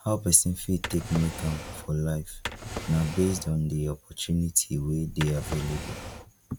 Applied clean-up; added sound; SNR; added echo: none; Drawer open or close; 10 dB; none.